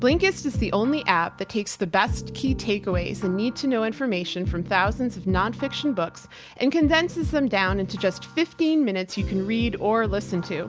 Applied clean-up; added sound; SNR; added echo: none; none; none; none.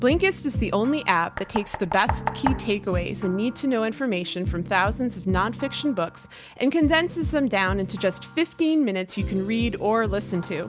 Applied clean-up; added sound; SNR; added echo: none; Knock; 10 dB; none.